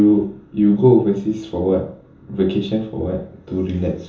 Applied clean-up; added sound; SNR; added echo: none; none; none; reverberation time 0.5 s.